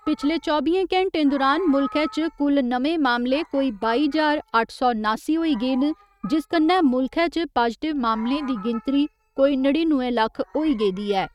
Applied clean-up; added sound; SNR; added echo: neural mask model RNNoise.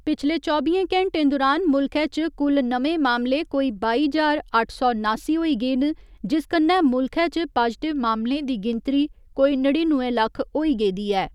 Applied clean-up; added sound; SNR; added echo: none; none; none; none.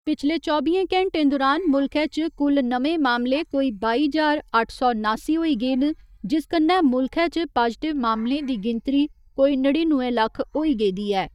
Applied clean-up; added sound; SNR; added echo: neural mask model DeepFilterNet 3.